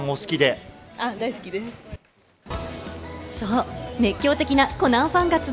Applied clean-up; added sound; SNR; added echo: none; none; none; none.